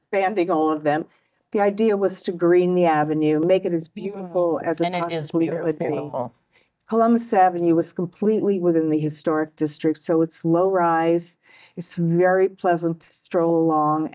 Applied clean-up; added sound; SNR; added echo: neural mask model DeepFilterNet 3.